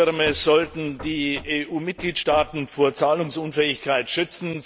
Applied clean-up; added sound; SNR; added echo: none; Knock / Wood; 17 dB; none.